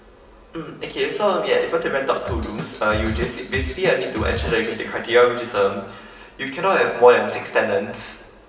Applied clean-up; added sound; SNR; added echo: none; Drum kit; 8 dB; reverberation time 1.0 s.